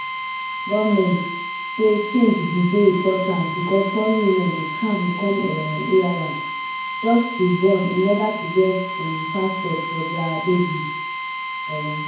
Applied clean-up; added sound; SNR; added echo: none; Drill; 6 dB; reverberation time 0.9 s.